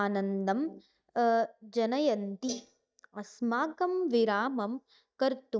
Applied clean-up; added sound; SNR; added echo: neural mask model DeepFilterNet 3.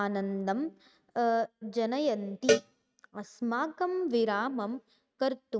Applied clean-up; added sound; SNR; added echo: neural mask model RNNoise.